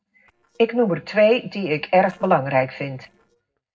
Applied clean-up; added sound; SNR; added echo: neural separator model SepFormer DNS4.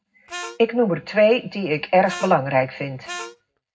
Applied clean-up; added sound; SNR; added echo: none; Harmonica; 14 dB; reverberation time 0.3 s.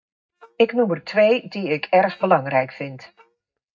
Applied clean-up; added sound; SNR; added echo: neural mask model DeepFilterNet 3.